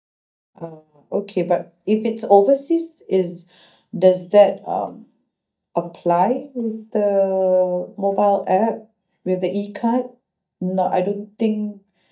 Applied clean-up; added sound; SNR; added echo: neural mask model DeepFilterNet 3.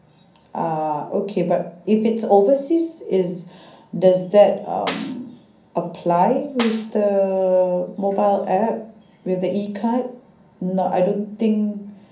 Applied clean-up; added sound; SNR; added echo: none; Snare drum; 15 dB; reverberation time 0.6 s.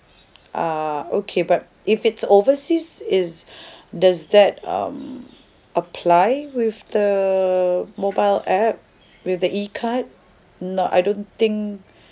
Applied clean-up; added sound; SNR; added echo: none; none; none; none.